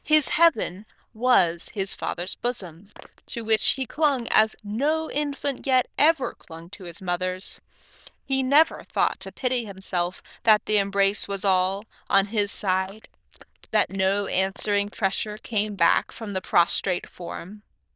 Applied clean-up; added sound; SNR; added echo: neural diffusion model UNIVERSE++.